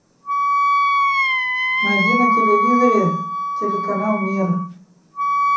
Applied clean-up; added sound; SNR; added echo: none; Wind instrument, woodwind instrument; -4 dB; reverberation time 0.6 s.